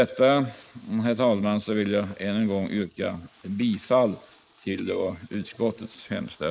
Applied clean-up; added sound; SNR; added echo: neural mask model Resemble Enhance denoiser.